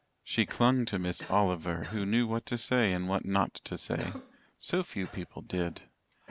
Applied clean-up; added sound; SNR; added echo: none; Cough; 20 dB; none.